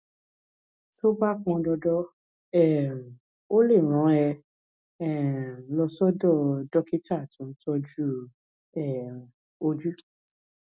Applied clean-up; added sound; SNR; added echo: none; none; none; none.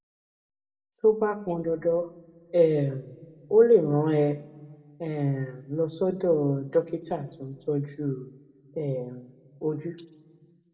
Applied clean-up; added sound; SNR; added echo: none; none; none; reverberation time 1.1 s.